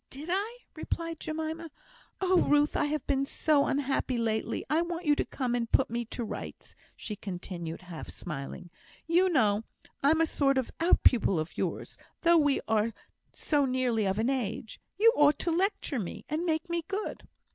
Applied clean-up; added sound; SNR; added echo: none; none; none; none.